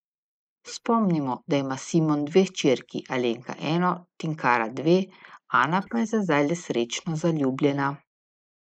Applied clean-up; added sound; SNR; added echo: neural mask model Resemble Enhance denoiser.